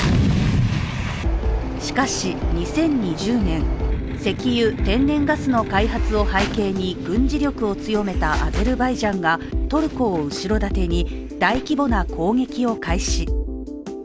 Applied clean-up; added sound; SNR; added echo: none; none; none; none.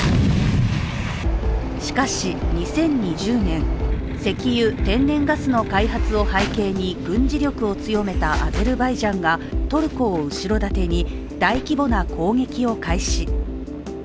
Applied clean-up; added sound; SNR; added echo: none; Microwave oven + Musical instrument; 17 dB; none.